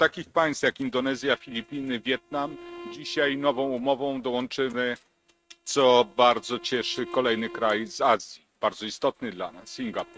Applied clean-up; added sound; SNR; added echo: neural mask model RNNoise.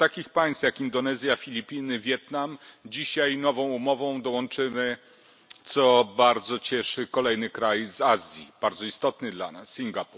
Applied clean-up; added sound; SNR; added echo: none; none; none; none.